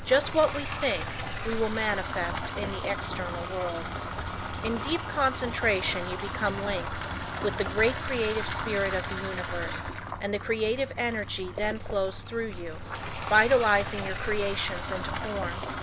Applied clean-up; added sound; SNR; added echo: none; Bathtub (filling or washing) / Water tap, faucet; 4 dB; none.